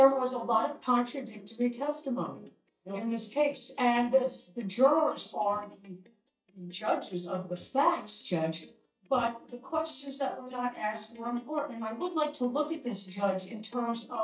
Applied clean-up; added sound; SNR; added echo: neural mask model DeepFilterNet 3.